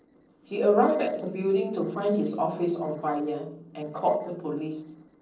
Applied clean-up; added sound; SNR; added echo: neural separator model SepFormer DNS4.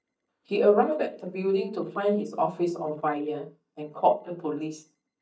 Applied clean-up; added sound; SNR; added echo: neural mask model DeepFilterNet 3.